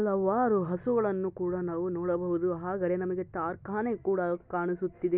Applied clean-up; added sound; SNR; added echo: none; none; none; none.